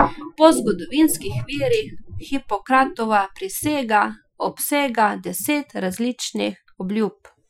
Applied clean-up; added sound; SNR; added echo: classical method Wiener filter.